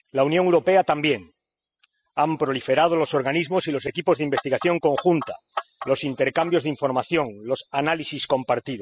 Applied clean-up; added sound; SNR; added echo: classical method spectral subtraction.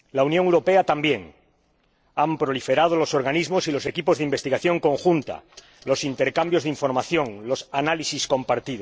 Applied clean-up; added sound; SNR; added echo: neural separator model SepFormer DNS4.